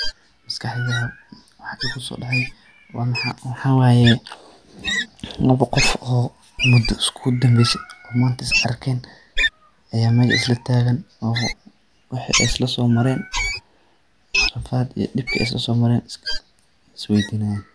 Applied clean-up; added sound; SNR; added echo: none; Wild animals; 6 dB; none.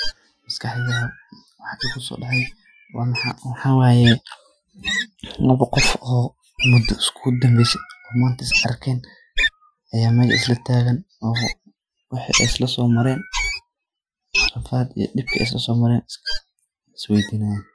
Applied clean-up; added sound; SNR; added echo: classical method Wiener filter.